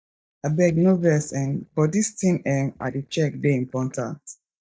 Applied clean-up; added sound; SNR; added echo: neural mask model DeepFilterNet 3.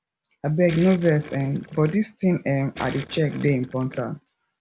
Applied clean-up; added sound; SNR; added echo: none; Gurgling; 18 dB; none.